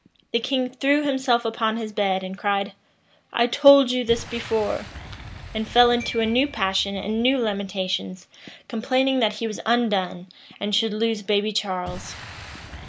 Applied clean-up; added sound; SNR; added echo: none; Boom + Glockenspiel; 19 dB; none.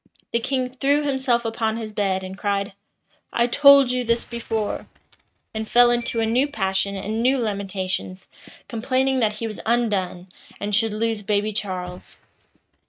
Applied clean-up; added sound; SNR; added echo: neural mask model RNNoise.